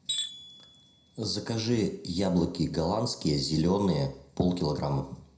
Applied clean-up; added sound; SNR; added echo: none; Tools; 12 dB; reverberation time 0.4 s.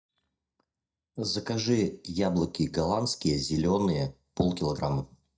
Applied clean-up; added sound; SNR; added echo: neural mask model DeepFilterNet 3.